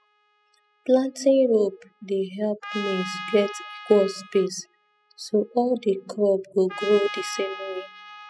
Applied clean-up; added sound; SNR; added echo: classical method spectral subtraction.